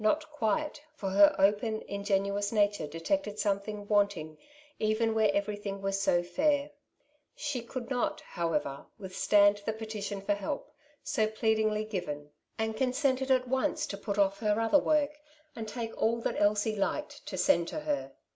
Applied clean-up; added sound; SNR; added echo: none; none; none; none.